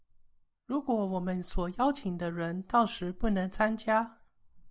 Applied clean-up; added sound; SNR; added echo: none; none; none; none.